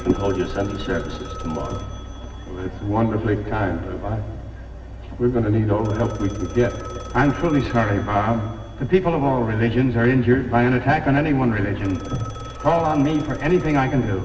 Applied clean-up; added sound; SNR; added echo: none; Telephone; 20 dB; reverberation time 1.4 s.